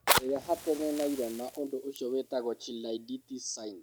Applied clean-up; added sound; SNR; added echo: none; Fire; 3 dB; none.